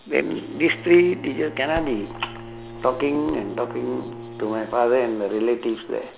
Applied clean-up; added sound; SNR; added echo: none; Bowed string instrument + Crackle; 15 dB; none.